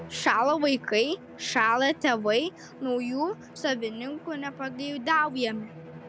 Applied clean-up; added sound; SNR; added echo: none; Bowed string instrument; 18 dB; none.